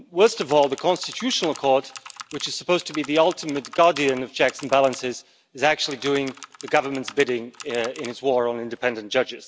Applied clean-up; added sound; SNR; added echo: none; Computer keyboard; 18 dB; none.